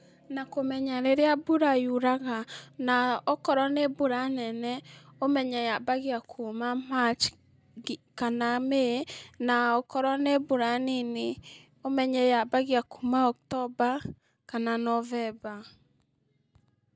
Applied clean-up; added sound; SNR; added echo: none; none; none; none.